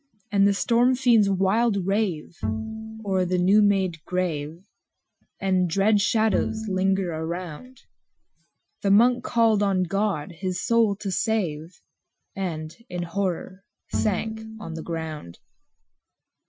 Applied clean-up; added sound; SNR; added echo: classical method Wiener filter.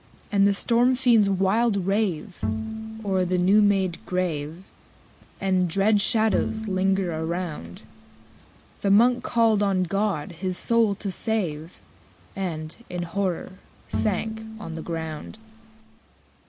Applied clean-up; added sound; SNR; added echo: none; Bowed string instrument; 8 dB; none.